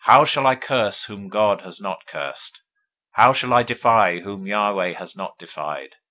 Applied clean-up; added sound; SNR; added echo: none; none; none; none.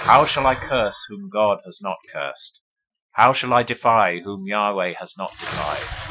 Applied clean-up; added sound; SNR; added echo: classical method Wiener filter.